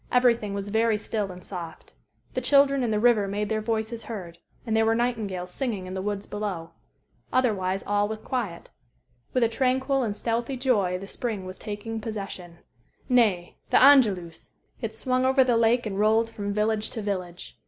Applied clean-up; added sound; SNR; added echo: none; none; none; none.